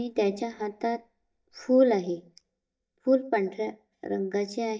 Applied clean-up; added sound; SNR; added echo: neural mask model DeepFilterNet 3.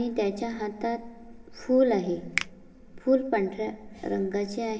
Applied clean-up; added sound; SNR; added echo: none; Finger snapping; 12 dB; reverberation time 2.2 s.